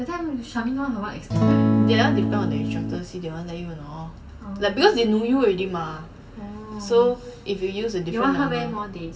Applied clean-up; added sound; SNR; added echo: none; Acoustic guitar / Strum; -4 dB; reverberation time 1.3 s.